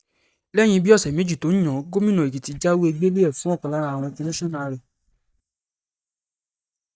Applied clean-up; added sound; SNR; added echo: neural mask model DeepFilterNet 3.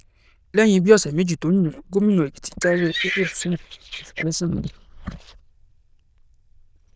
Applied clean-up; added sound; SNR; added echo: neural diffusion model UNIVERSE++.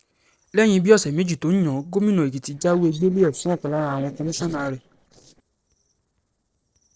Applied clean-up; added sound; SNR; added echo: neural separator model SepFormer DNS4.